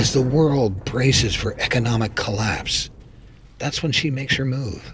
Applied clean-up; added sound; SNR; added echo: none; Bicycle; 17 dB; none.